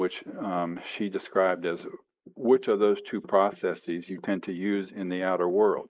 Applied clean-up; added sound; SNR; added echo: neural mask model Resemble Enhance denoiser.